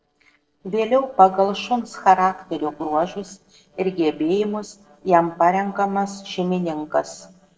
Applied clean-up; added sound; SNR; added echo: neural separator model SepFormer DNS4.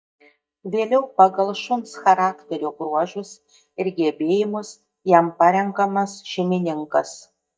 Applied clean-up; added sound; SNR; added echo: neural mask model DeepFilterNet 3.